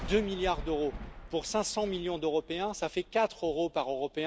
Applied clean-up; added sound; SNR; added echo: none; Thunder; 13 dB; none.